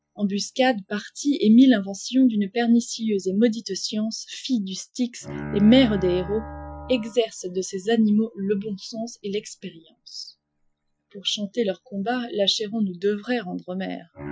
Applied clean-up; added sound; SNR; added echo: classical method Wiener filter.